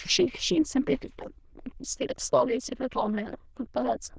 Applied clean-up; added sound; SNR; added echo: neural diffusion model UNIVERSE++.